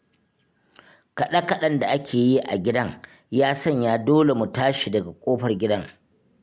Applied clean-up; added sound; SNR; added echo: none; none; none; none.